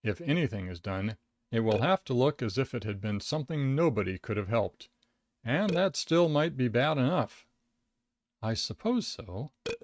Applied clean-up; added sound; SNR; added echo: neural mask model RNNoise.